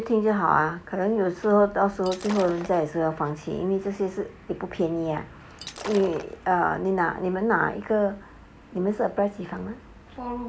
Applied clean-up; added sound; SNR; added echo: none; Shatter; 15 dB; none.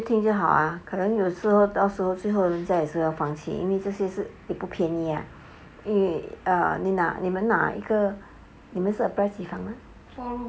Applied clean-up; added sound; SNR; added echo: none; none; none; none.